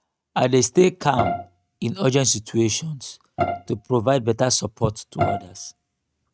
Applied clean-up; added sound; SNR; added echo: neural mask model RNNoise.